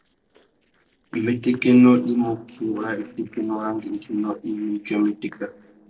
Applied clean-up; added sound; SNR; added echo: neural separator model SepFormer DNS4.